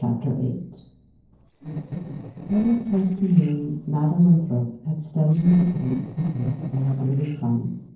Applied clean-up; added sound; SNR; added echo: neural separator model SepFormer DNS4.